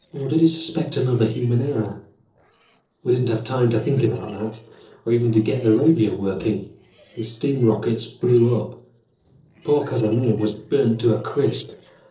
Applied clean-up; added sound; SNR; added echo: neural separator model SepFormer DNS4.